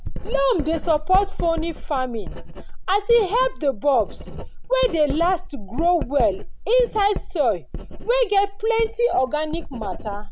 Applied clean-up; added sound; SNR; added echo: none; Writing; 6 dB; none.